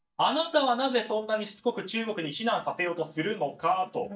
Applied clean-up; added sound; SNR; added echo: neural mask model DeepFilterNet 3.